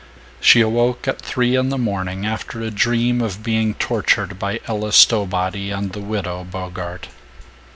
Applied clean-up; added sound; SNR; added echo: none; none; none; none.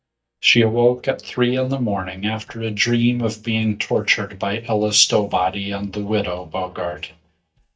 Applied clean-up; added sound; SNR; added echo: neural mask model DeepFilterNet 3.